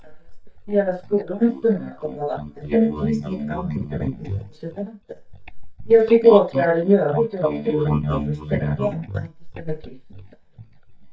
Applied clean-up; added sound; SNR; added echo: neural mask model DeepFilterNet 3.